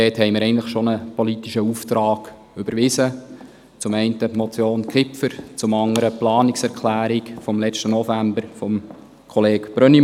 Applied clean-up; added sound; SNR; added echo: none; none; none; none.